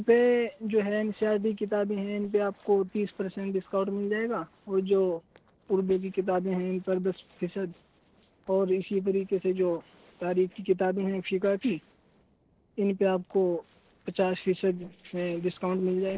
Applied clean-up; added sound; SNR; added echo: neural separator model SepFormer DNS4.